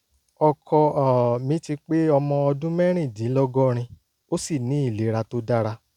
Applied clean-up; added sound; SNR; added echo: none; none; none; none.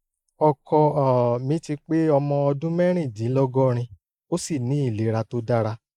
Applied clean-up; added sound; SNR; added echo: neural mask model Resemble Enhance denoiser.